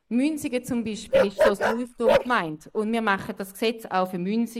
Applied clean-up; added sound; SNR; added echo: neural mask model Resemble Enhance denoiser.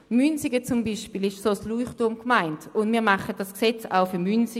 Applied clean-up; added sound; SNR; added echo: none; none; none; none.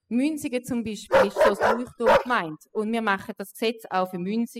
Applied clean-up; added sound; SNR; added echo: classical method spectral subtraction.